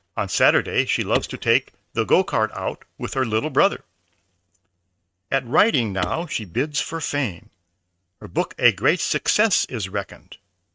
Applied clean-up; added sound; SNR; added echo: neural mask model RNNoise.